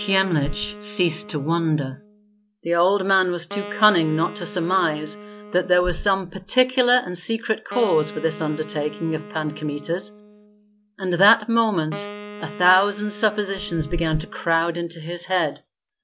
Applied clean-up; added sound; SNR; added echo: none; Wind instrument, woodwind instrument; 16 dB; none.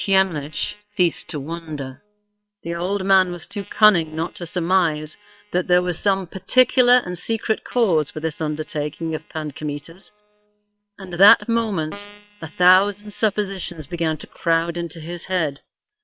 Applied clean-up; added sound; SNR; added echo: neural separator model SepFormer WHAM!.